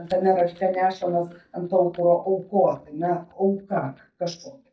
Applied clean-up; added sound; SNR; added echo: neural mask model DeepFilterNet 3.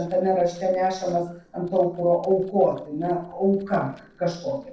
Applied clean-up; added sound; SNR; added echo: neural separator model SepFormer DNS4.